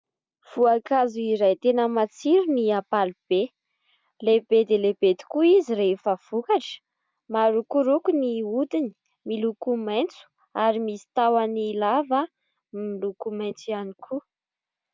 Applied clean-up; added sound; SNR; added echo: none; none; none; none.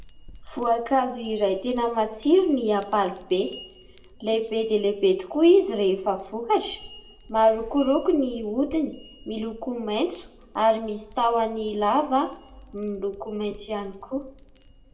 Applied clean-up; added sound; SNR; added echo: none; Chime; 9 dB; reverberation time 0.5 s.